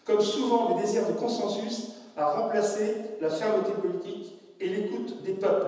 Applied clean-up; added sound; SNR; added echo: none; none; none; reverberation time 1.1 s.